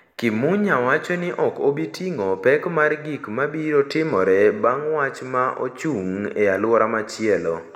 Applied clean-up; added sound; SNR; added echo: none; none; none; reverberation time 1.2 s.